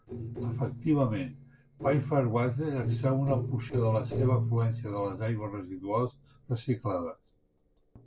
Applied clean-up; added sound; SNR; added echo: neural separator model SepFormer DNS4.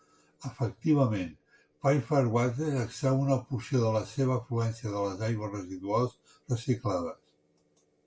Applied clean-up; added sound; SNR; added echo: none; none; none; none.